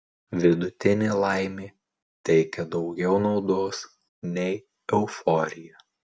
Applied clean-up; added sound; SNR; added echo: none; none; none; none.